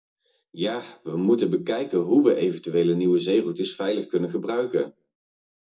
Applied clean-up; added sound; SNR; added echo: none; none; none; reverberation time 0.2 s.